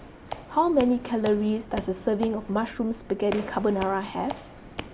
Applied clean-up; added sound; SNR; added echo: none; Squeak / Walk, footsteps; 14 dB; none.